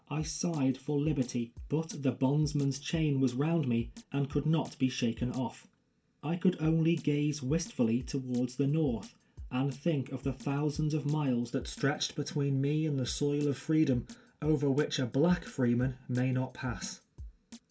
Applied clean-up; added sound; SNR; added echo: none; Drum kit; 19 dB; reverberation time 0.2 s.